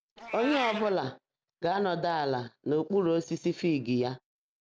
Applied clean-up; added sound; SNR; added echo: none; Meow; 15 dB; none.